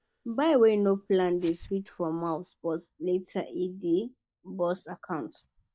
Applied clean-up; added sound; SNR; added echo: neural mask model DeepFilterNet 3.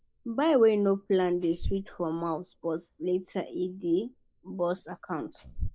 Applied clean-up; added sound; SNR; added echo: neural mask model Resemble Enhance denoiser.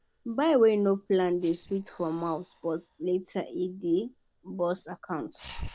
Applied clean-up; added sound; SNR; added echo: neural separator model SepFormer DNS4.